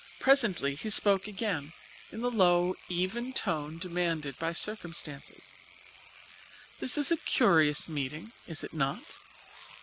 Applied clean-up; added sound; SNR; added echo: none; Engine / Domestic sounds, home sounds; 19 dB; none.